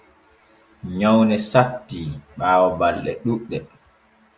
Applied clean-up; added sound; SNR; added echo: none; none; none; none.